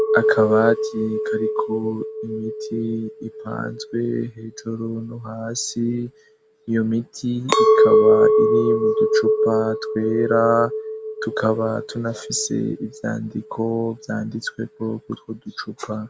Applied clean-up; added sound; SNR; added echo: none; Chink, clink; -2 dB; none.